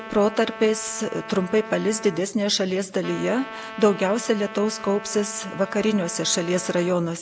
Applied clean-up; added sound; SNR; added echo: none; Trumpet; 15 dB; none.